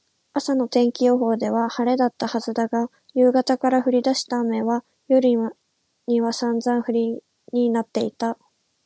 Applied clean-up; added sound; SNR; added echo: none; none; none; none.